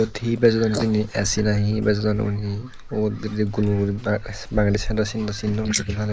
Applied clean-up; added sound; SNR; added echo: neural mask model Resemble Enhance denoiser.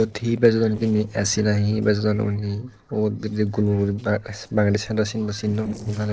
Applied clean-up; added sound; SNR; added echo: neural separator model SepFormer DNS4.